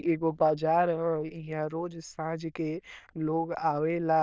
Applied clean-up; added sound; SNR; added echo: neural diffusion model UNIVERSE++.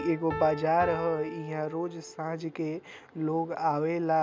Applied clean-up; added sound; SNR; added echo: none; Piano; 12 dB; none.